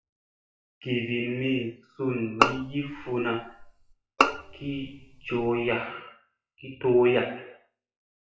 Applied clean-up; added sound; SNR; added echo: classical method WPE with log-MMSE.